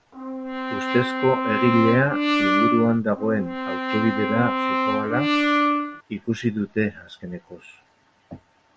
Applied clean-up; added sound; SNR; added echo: none; Brass instrument; -1 dB; none.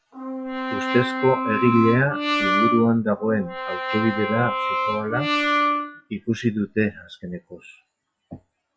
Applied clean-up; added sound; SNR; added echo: classical method log-MMSE.